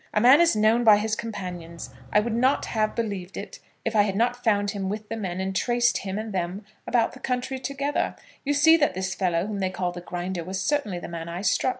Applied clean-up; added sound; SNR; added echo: none; Engine / Truck / Car; 19 dB; none.